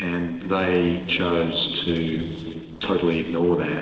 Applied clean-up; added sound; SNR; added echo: neural separator model SepFormer DNS4.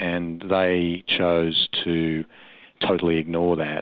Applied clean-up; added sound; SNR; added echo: none; none; none; none.